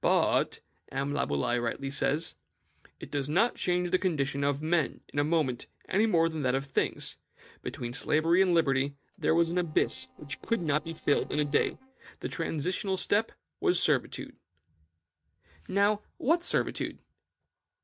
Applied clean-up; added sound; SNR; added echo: neural separator model SepFormer DNS4.